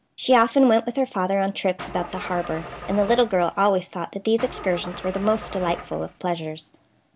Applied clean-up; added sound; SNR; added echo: none; Engine starting / Car; 13 dB; none.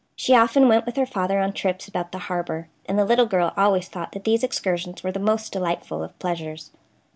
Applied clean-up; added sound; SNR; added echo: none; none; none; none.